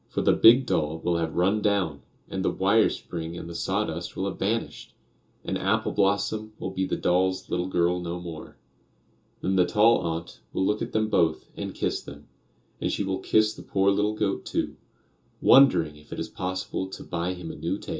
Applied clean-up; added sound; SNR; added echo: none; none; none; reverberation time 0.2 s.